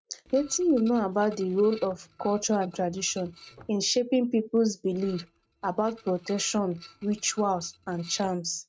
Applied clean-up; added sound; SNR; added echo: neural mask model RNNoise.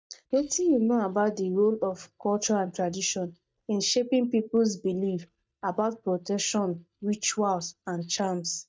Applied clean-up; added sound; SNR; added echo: neural mask model DeepFilterNet 3.